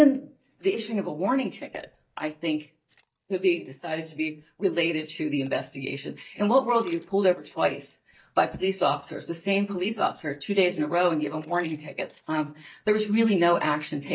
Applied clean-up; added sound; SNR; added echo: neural mask model DeepFilterNet 3.